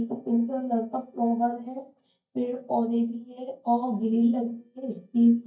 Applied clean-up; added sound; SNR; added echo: neural mask model DeepFilterNet 3.